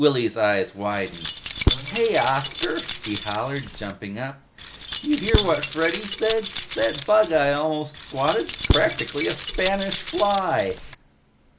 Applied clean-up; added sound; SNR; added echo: none; Keys jangling; 0 dB; none.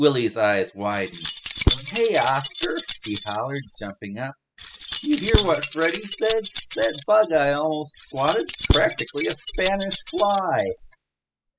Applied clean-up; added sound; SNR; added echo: classical method spectral subtraction.